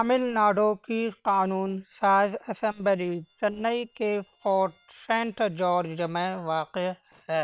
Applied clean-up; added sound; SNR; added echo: neural separator model SepFormer WHAM!.